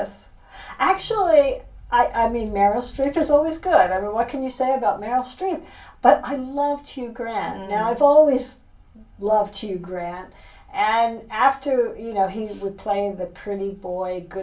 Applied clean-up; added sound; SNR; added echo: none; Thunder / Wind; 20 dB; reverberation time 0.3 s.